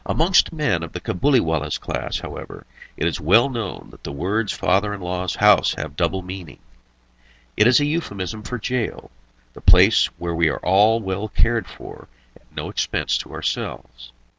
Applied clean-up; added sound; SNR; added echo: none; none; none; none.